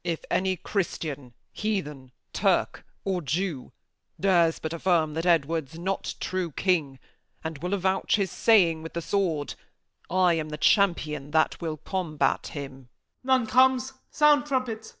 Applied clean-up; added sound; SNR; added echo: none; none; none; none.